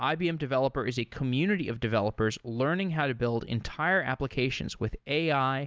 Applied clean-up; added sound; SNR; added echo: none; none; none; none.